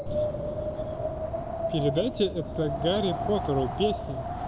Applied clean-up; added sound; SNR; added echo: none; Wind; 2 dB; reverberation time 1.1 s.